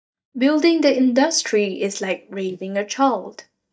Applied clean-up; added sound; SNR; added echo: neural mask model DeepFilterNet 3.